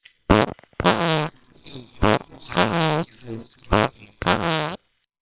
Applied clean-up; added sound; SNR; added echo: neural separator model SepFormer WHAMR!.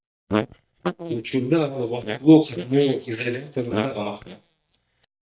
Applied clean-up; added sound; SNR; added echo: neural mask model DeepFilterNet 3.